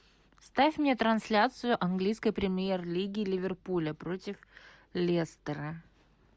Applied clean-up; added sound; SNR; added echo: none; none; none; none.